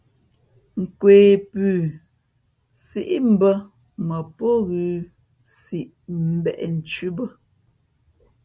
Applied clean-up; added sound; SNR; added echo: none; none; none; none.